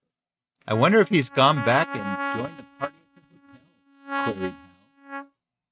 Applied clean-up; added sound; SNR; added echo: neural mask model RNNoise.